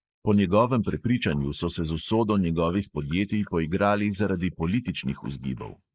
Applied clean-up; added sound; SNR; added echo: neural mask model Resemble Enhance denoiser.